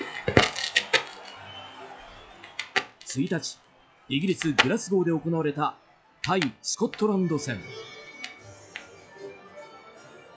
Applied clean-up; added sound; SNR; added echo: classical method log-MMSE.